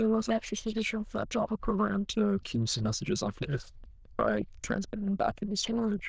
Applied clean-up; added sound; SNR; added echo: neural diffusion model UNIVERSE++.